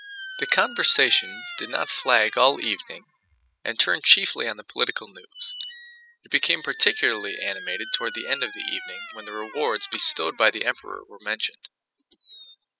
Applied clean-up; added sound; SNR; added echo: classical method spectral subtraction.